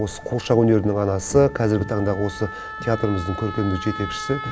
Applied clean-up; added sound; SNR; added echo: none; Wind instrument, woodwind instrument; 13 dB; none.